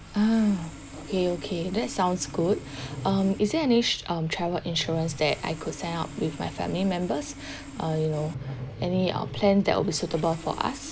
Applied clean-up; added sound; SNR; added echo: none; Sawing; 17 dB; none.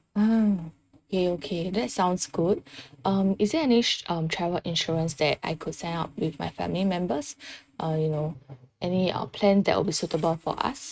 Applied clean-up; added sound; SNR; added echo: neural mask model RNNoise.